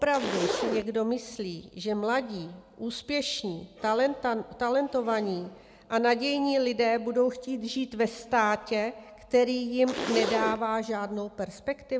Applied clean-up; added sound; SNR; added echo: none; Zipper (clothing); 6 dB; none.